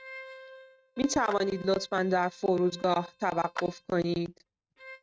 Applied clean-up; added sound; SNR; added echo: neural mask model RNNoise.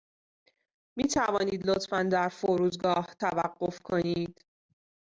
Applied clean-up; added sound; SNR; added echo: none; none; none; none.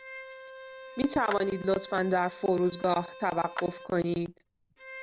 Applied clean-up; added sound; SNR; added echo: none; Bowed string instrument + Clapping; 14 dB; none.